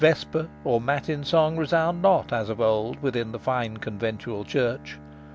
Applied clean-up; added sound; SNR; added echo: none; Bowed string instrument; 20 dB; none.